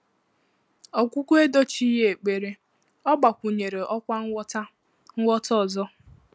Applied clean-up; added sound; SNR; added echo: none; none; none; none.